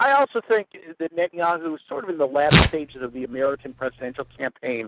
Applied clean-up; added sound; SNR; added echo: none; Tearing; 0 dB; none.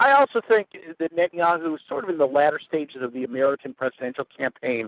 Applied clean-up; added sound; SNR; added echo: none; none; none; none.